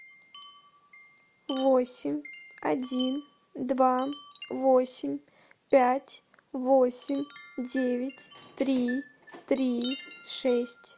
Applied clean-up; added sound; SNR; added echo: none; Wind chime; 18 dB; none.